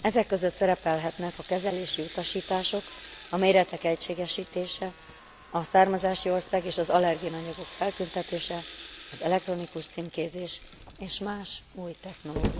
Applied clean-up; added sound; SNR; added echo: none; Rattle (instrument) + Slam; 14 dB; none.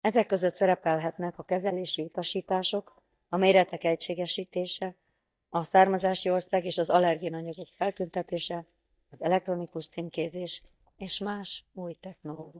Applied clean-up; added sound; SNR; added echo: neural mask model DeepFilterNet 3.